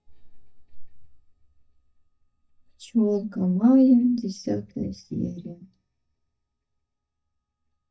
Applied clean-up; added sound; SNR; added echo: neural mask model DeepFilterNet 3.